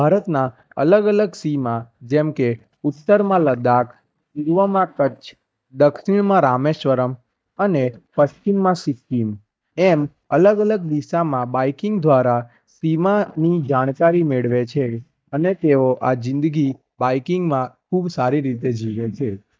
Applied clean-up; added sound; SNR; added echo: neural mask model DeepFilterNet 3.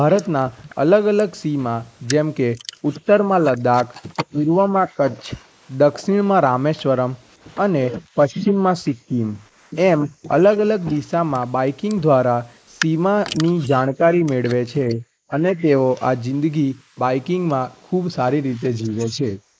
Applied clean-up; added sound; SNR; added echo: neural mask model Resemble Enhance denoiser.